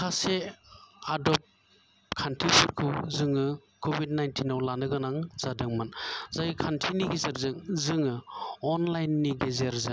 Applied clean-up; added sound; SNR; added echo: none; none; none; none.